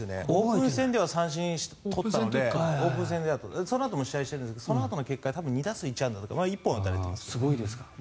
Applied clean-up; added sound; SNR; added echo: none; none; none; none.